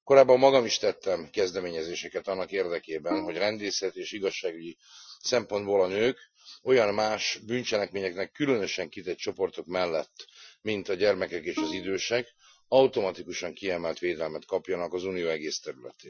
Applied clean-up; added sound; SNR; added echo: classical method Wiener filter.